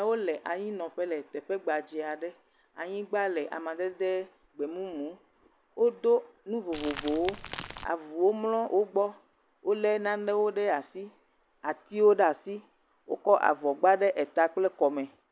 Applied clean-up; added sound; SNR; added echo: none; Crumpling, crinkling / Crackle; 11 dB; none.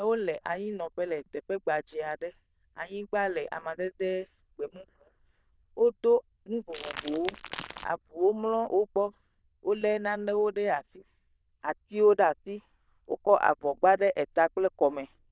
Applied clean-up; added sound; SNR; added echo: neural diffusion model UNIVERSE++.